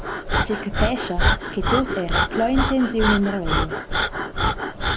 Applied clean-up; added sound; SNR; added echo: none; Breathing; -2 dB; none.